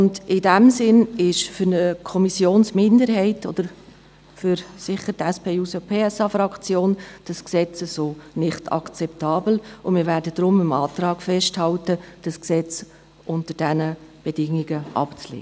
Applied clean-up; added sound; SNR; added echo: none; none; none; none.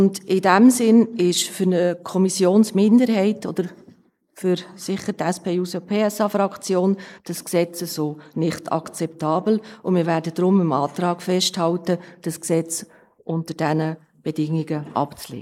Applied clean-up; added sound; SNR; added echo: neural mask model Resemble Enhance denoiser.